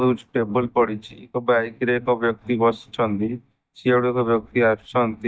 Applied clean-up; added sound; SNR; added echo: neural mask model DeepFilterNet 3.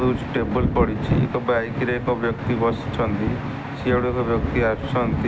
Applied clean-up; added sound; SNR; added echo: none; Thunder; 5 dB; none.